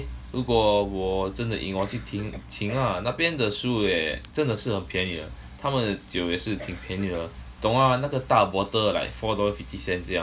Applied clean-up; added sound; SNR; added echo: none; Cough; 18 dB; none.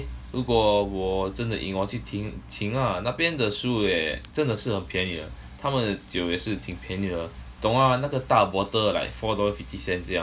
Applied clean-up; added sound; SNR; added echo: none; none; none; none.